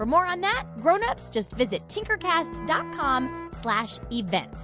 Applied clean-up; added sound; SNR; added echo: none; Wind instrument, woodwind instrument; 14 dB; none.